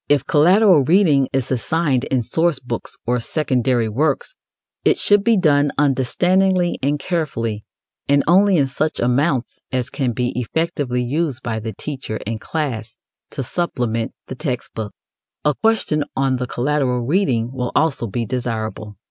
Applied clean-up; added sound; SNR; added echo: none; none; none; none.